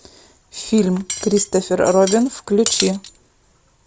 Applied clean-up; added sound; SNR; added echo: none; Cutlery, silverware; 11 dB; none.